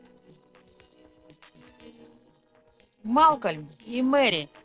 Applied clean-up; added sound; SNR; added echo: neural separator model SepFormer DNS4.